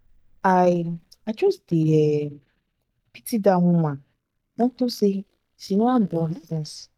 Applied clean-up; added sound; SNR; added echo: neural mask model DeepFilterNet 3.